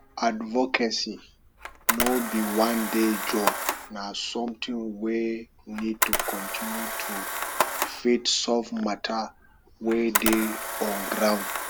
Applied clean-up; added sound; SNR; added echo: none; Camera; 4 dB; none.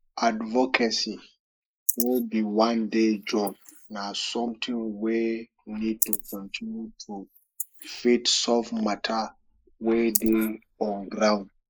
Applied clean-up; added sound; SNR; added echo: neural mask model Resemble Enhance denoiser.